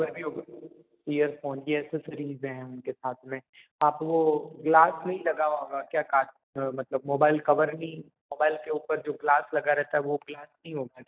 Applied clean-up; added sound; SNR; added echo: neural mask model DeepFilterNet 3.